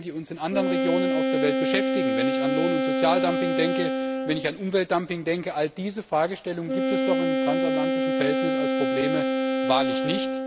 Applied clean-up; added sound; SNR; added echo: none; Wind instrument, woodwind instrument; -3 dB; none.